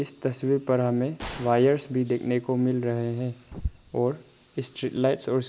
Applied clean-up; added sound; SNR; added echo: none; Gunshot, gunfire; 19 dB; none.